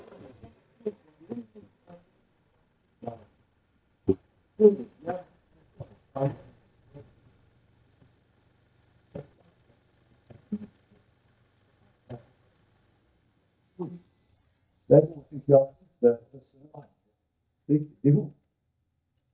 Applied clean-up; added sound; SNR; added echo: neural mask model DeepFilterNet 3.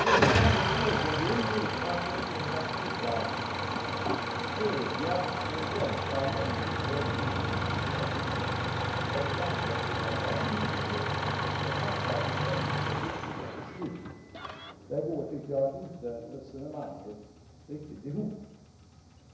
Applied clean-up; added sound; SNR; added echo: none; Idling / Engine starting; -5 dB; reverberation time 1.0 s.